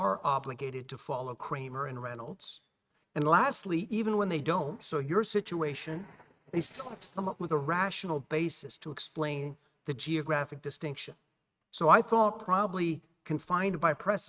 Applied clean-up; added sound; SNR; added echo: neural mask model RNNoise.